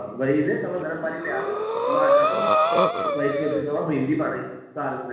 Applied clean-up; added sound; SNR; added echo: none; Breathing; -4 dB; reverberation time 1.1 s.